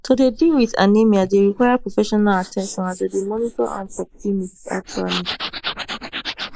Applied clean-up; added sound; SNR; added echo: neural mask model Resemble Enhance denoiser.